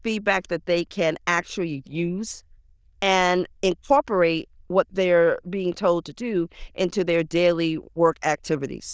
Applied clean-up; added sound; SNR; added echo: neural diffusion model UNIVERSE++.